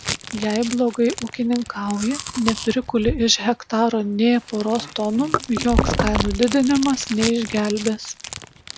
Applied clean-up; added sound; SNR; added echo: none; Chewing, mastication; 7 dB; none.